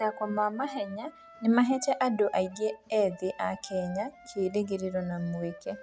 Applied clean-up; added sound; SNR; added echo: none; Wind instrument, woodwind instrument; 19 dB; none.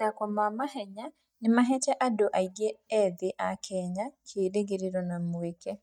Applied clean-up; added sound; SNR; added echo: neural mask model DeepFilterNet 3.